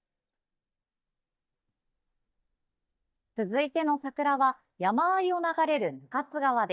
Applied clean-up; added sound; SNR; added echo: neural mask model DeepFilterNet 3.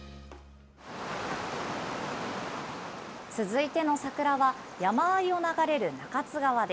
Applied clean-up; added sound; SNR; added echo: none; none; none; none.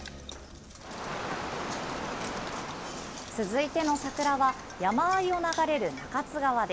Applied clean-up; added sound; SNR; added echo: none; Knock; 14 dB; none.